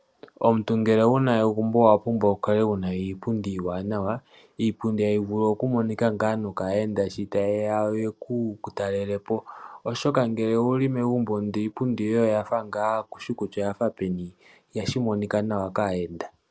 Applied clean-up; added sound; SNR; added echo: none; none; none; none.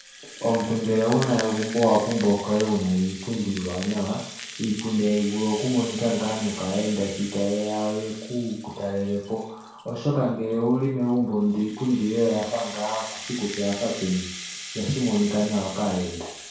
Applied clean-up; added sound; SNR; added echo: none; Rattle (instrument); 14 dB; reverberation time 0.6 s.